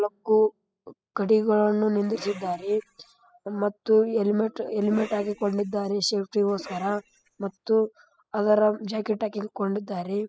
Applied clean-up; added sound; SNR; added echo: classical method spectral subtraction.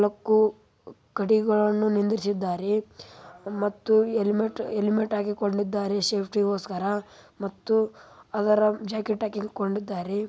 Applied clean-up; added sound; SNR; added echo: none; none; none; none.